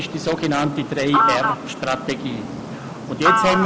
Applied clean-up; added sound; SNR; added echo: none; Fowl; 0 dB; none.